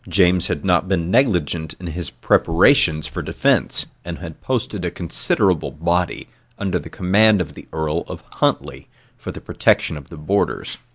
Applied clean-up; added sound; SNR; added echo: none; none; none; none.